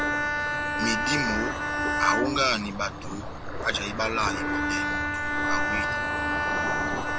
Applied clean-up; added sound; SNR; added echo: none; Ocean + Bowed string instrument; -4 dB; none.